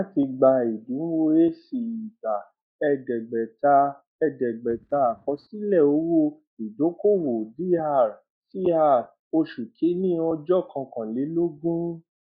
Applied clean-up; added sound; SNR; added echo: neural mask model DeepFilterNet 3.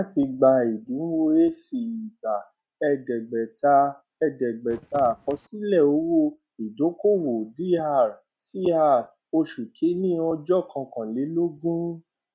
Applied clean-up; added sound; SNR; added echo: neural mask model RNNoise.